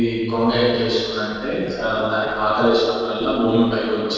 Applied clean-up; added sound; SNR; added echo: neural separator model SepFormer DNS4.